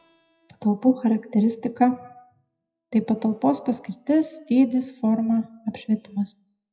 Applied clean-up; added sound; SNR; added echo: classical method WPE with log-MMSE.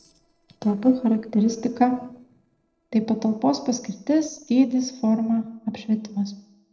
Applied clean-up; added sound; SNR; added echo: neural separator model SepFormer DNS4.